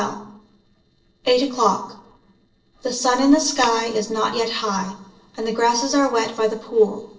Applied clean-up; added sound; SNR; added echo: neural separator model SepFormer DNS4.